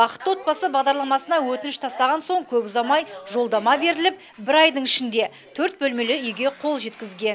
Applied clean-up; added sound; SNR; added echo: none; none; none; none.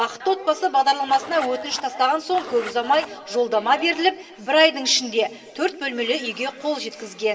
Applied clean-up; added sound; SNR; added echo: none; Zipper (clothing); 15 dB; reverberation time 2.2 s.